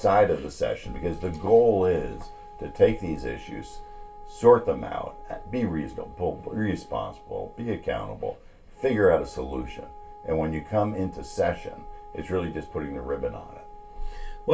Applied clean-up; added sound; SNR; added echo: none; Wind instrument, woodwind instrument; 20 dB; reverberation time 0.2 s.